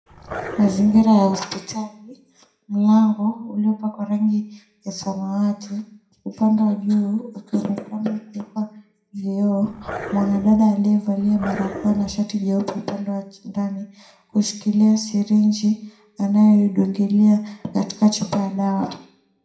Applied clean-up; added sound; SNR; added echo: none; Growling; 11 dB; reverberation time 0.4 s.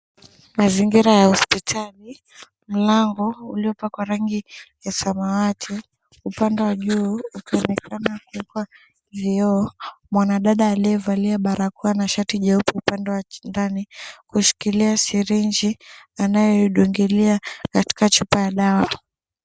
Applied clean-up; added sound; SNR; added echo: none; none; none; none.